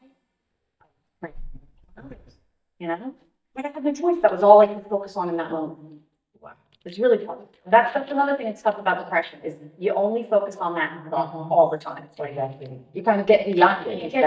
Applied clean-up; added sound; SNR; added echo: neural mask model DeepFilterNet 3.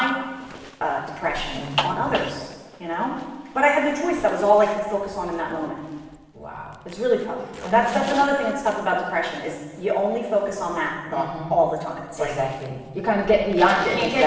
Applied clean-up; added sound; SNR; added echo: none; Zipper (clothing); 15 dB; reverberation time 1.0 s.